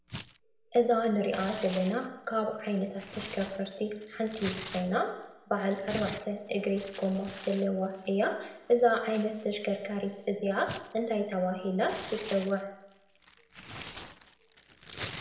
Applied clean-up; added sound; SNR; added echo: none; Tearing; 13 dB; reverberation time 0.8 s.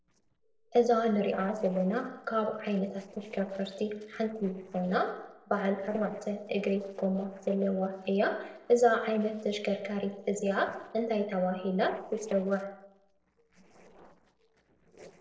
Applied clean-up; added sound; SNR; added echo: neural separator model SepFormer DNS4.